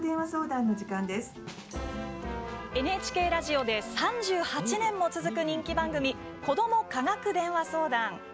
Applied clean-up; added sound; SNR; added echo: none; none; none; none.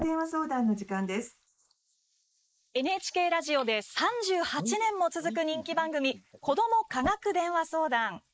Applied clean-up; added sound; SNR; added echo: neural mask model Resemble Enhance denoiser.